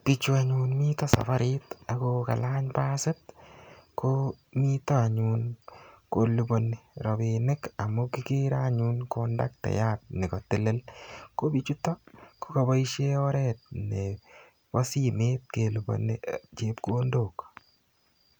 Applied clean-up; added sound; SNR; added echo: none; none; none; none.